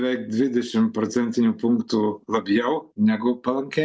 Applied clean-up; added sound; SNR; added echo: none; none; none; none.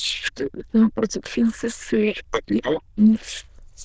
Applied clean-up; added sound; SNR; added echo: neural diffusion model UNIVERSE++.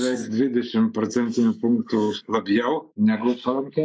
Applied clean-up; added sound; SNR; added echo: neural mask model Resemble Enhance denoiser.